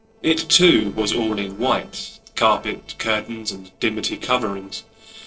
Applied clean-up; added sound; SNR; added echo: neural separator model SepFormer DNS4.